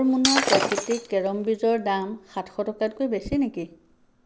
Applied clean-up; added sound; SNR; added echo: none; Shatter; 0 dB; none.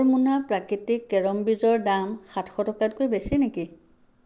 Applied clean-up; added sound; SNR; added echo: none; none; none; none.